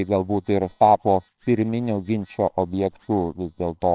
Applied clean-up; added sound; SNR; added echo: neural separator model SepFormer WHAMR!.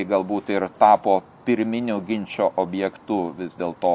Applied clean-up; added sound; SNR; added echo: none; none; none; none.